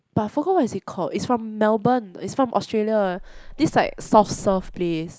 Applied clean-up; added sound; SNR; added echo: neural mask model Resemble Enhance denoiser.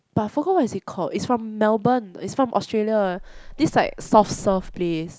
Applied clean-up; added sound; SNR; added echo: none; Meow; 18 dB; none.